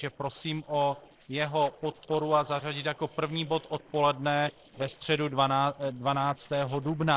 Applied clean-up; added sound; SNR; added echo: neural separator model SepFormer DNS4.